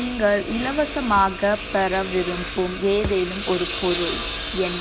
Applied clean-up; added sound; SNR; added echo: none; Engine; 2 dB; none.